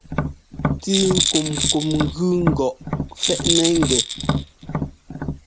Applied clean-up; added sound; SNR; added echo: none; Tap + Rattle; 0 dB; none.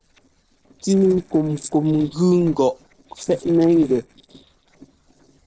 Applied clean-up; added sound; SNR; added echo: neural separator model SepFormer DNS4.